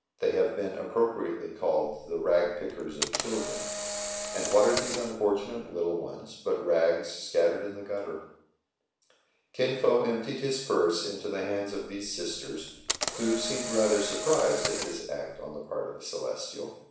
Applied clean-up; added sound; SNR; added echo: none; Camera; 6 dB; reverberation time 0.7 s.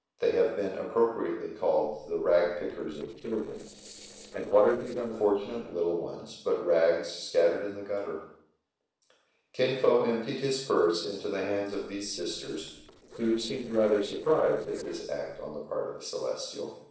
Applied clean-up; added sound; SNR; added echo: neural separator model SepFormer DNS4.